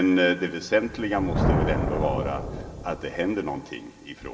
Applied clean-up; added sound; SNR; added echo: none; Thunder; 3 dB; reverberation time 1.4 s.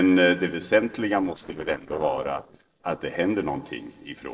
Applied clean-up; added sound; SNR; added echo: neural separator model SepFormer DNS4.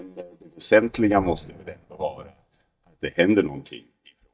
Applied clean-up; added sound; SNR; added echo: neural mask model DeepFilterNet 3.